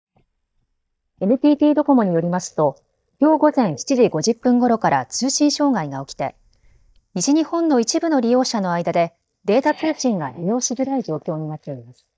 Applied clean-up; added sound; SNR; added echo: neural mask model DeepFilterNet 3.